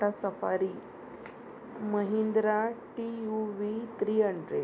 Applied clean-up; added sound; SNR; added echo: none; none; none; none.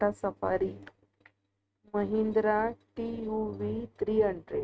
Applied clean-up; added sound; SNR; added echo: neural mask model RNNoise.